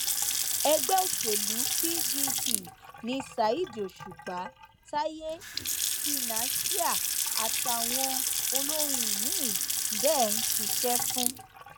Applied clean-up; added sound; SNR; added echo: none; Sink (filling or washing) / Water tap, faucet / Splash, splatter; -4 dB; none.